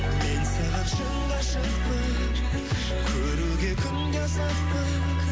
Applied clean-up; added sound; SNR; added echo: none; none; none; none.